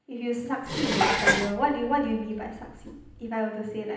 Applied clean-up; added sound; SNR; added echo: none; Dishes, pots, and pans; 0 dB; reverberation time 0.9 s.